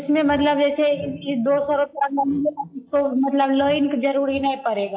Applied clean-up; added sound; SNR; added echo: classical method log-MMSE.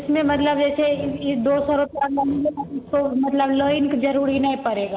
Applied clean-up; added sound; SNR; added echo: none; Sawing; 18 dB; none.